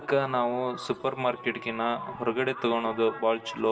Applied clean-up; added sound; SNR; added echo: none; none; none; reverberation time 1.2 s.